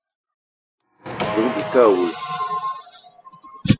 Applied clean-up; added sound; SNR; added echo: classical method spectral subtraction.